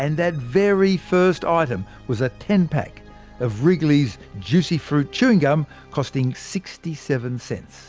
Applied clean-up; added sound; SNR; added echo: none; none; none; none.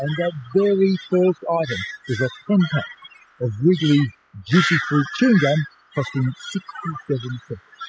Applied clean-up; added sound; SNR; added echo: classical method spectral subtraction.